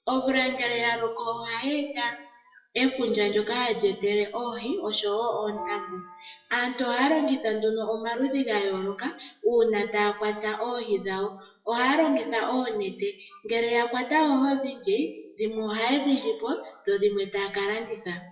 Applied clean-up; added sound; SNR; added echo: classical method WPE with log-MMSE.